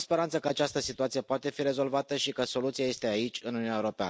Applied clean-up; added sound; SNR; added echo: none; none; none; none.